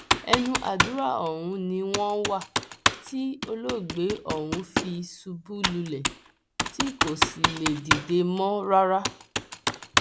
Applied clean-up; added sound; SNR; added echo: none; Computer keyboard; 1 dB; none.